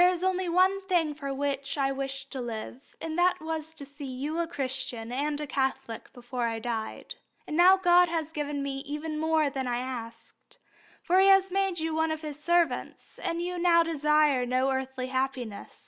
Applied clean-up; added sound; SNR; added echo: none; none; none; none.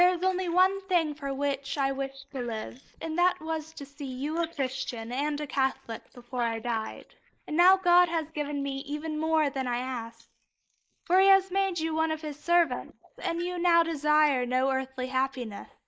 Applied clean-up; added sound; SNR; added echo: neural mask model Resemble Enhance denoiser.